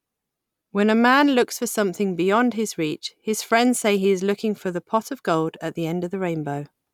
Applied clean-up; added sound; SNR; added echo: none; none; none; none.